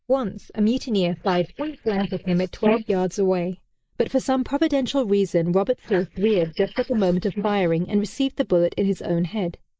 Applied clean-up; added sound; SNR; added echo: neural mask model Resemble Enhance denoiser.